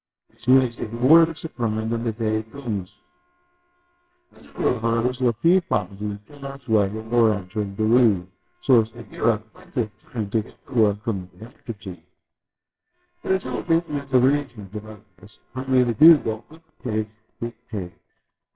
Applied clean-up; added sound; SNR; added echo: neural separator model SepFormer WHAMR!.